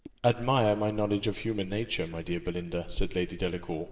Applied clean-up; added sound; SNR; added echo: neural separator model SepFormer DNS4.